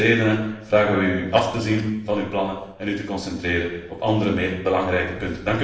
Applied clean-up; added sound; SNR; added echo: neural separator model SepFormer DNS4.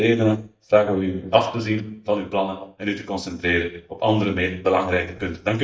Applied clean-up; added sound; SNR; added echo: neural mask model DeepFilterNet 3.